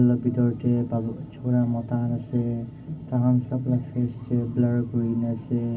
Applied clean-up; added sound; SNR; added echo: none; none; none; reverberation time 0.4 s.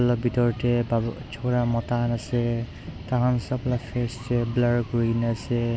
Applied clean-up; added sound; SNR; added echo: none; none; none; none.